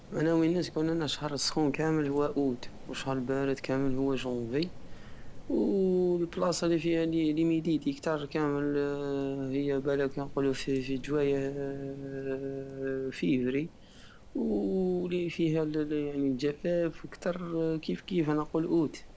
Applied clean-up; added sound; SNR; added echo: none; Rain; 14 dB; none.